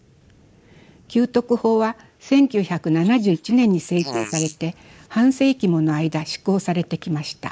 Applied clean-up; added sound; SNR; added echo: neural mask model Resemble Enhance denoiser.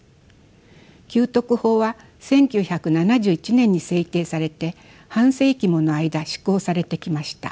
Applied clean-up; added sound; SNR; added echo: none; none; none; none.